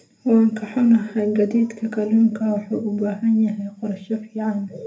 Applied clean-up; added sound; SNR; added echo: none; none; none; reverberation time 0.3 s.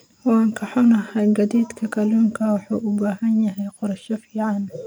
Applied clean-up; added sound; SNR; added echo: none; none; none; none.